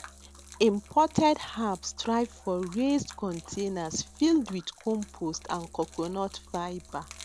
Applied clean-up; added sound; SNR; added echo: none; Gurgling / Liquid + Musical instrument; 20 dB; none.